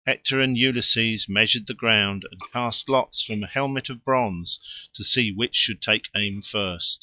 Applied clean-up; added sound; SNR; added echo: neural mask model DeepFilterNet 3.